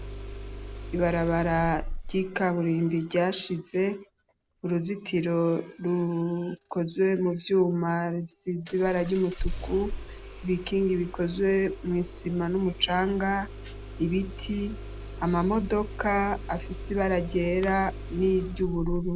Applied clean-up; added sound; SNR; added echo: none; Engine starting; 11 dB; none.